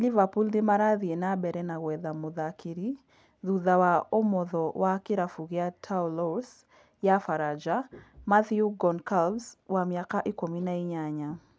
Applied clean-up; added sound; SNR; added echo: none; none; none; none.